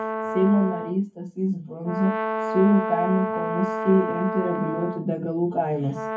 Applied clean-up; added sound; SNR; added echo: none; Brass instrument; 5 dB; reverberation time 0.3 s.